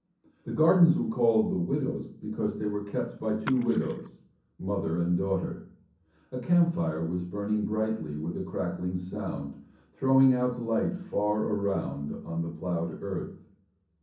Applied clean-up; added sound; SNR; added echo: none; Splash, splatter; 18 dB; reverberation time 0.6 s.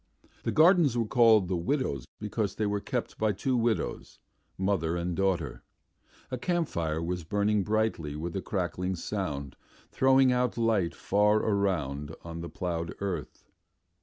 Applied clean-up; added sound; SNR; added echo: none; none; none; none.